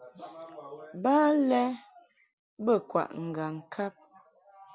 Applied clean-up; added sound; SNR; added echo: none; none; none; none.